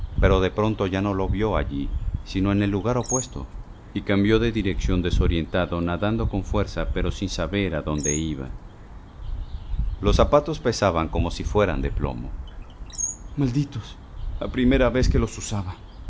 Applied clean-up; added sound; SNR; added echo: none; Bird; 4 dB; none.